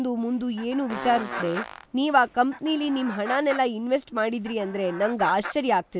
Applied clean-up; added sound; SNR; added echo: none; Chicken, rooster + Fart; 13 dB; none.